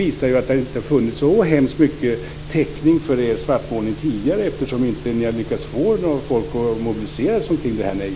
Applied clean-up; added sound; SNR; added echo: none; none; none; none.